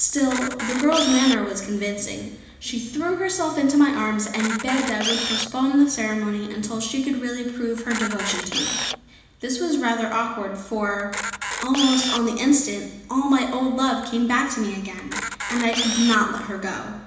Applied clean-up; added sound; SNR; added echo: none; Camera; 9 dB; reverberation time 1.0 s.